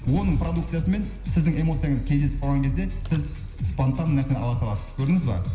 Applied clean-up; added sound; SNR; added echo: none; Rattle / Engine starting / Car; 7 dB; reverberation time 0.9 s.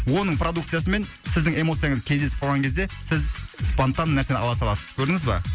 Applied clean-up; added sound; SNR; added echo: none; none; none; none.